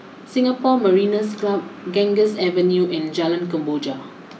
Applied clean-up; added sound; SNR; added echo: none; none; none; none.